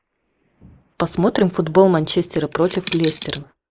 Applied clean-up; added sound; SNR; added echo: neural mask model Resemble Enhance denoiser.